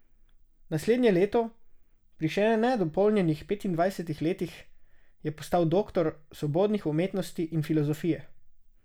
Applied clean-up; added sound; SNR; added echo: none; none; none; none.